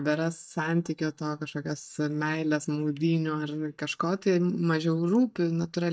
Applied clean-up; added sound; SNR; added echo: neural mask model DeepFilterNet 3.